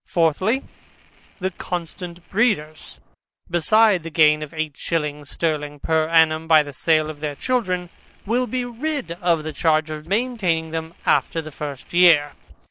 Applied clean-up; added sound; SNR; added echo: neural separator model SepFormer DNS4.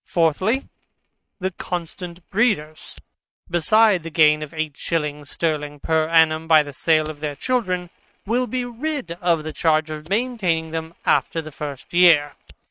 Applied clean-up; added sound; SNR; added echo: neural mask model RNNoise.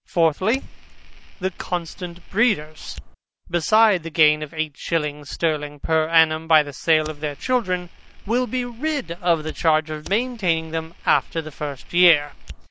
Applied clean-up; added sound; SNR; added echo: none; Fire; 14 dB; none.